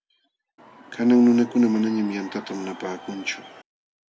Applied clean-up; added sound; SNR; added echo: none; Crowd / Cheering; 19 dB; none.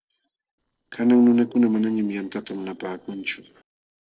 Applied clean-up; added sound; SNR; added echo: neural separator model SepFormer DNS4.